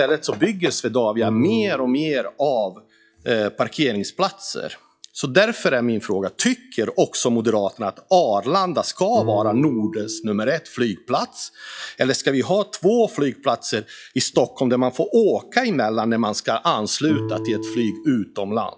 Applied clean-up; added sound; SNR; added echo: classical method log-MMSE.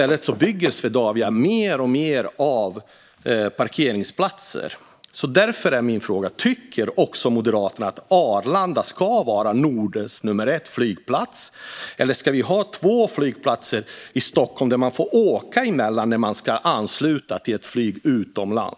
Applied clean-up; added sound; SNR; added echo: neural mask model Resemble Enhance denoiser.